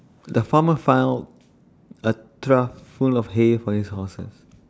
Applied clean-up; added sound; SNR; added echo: none; none; none; none.